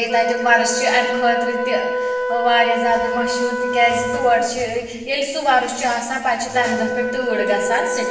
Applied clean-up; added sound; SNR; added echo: none; Wind instrument, woodwind instrument; 4 dB; reverberation time 1.1 s.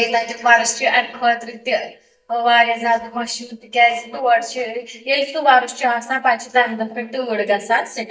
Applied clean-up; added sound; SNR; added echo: neural mask model DeepFilterNet 3.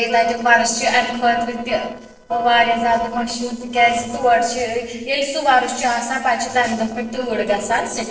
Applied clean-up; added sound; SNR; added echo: neural separator model SepFormer DNS4.